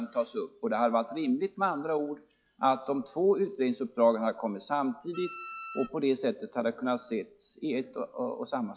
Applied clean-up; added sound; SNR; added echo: classical method log-MMSE.